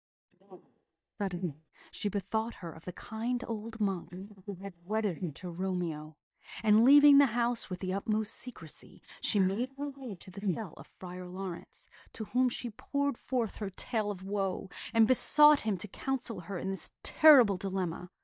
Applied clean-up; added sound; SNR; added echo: neural mask model DeepFilterNet 3.